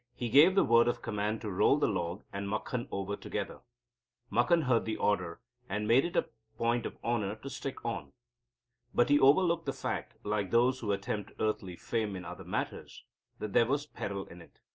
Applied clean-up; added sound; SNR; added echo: none; none; none; none.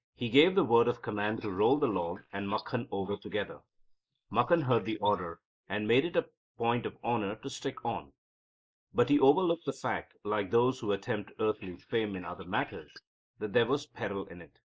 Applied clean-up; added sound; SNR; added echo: neural mask model Resemble Enhance denoiser.